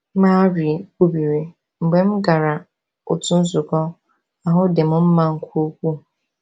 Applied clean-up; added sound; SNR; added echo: none; none; none; none.